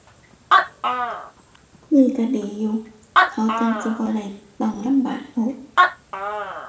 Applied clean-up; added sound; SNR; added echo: none; Animal; 0 dB; reverberation time 0.6 s.